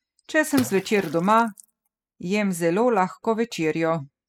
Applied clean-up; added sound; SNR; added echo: classical method spectral subtraction.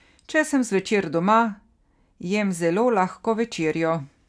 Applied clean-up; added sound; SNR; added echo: none; none; none; none.